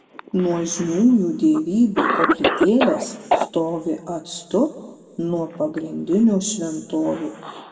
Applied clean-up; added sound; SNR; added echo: none; Cough; 6 dB; reverberation time 1.3 s.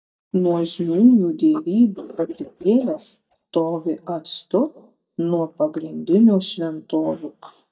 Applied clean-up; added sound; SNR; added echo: neural mask model DeepFilterNet 3.